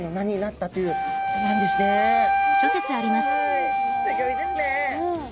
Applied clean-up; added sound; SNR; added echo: none; Wind instrument, woodwind instrument; -3 dB; none.